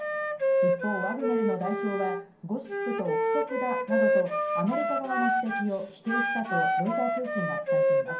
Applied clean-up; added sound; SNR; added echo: none; Wind instrument, woodwind instrument; -5 dB; reverberation time 0.5 s.